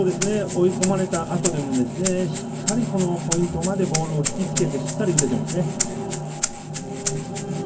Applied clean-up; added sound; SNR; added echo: none; Rattle (instrument); 6 dB; reverberation time 0.3 s.